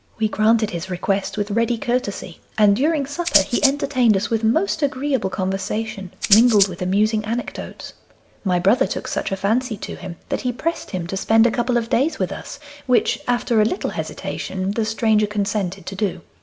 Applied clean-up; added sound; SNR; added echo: none; Rattle (instrument); 2 dB; none.